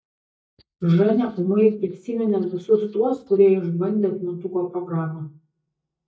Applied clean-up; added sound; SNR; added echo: neural mask model DeepFilterNet 3.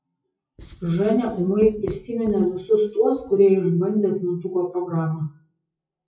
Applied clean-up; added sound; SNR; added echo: classical method WPE with log-MMSE.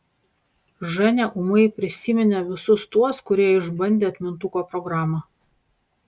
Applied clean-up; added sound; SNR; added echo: none; none; none; none.